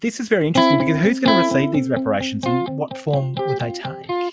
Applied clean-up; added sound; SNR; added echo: classical method log-MMSE.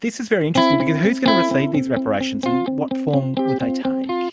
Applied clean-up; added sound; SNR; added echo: neural mask model RNNoise.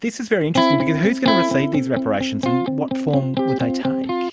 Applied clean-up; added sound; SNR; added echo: none; Electric guitar; -2 dB; none.